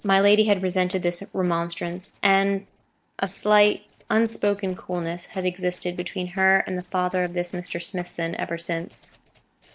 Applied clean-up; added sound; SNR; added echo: neural separator model SepFormer DNS4.